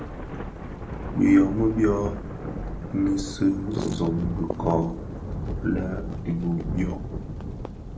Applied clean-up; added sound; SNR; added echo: none; Thunder; 6 dB; none.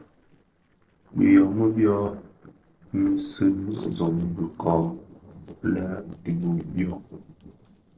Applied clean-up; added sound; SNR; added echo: neural separator model SepFormer DNS4.